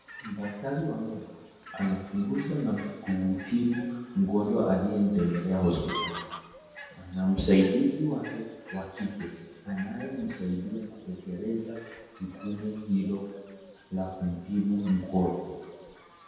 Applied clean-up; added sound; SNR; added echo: none; Fowl; 17 dB; reverberation time 1.1 s.